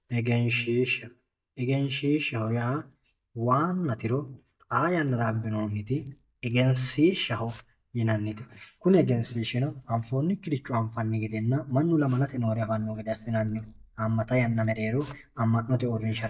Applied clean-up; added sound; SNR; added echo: neural mask model DeepFilterNet 3.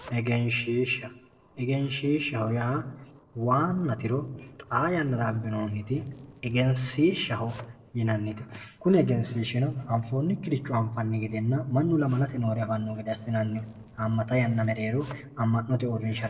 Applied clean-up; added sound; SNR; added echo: neural separator model SepFormer DNS4.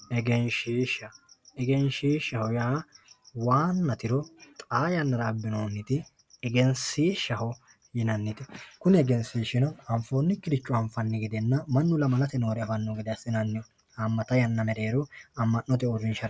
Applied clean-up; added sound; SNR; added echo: none; none; none; none.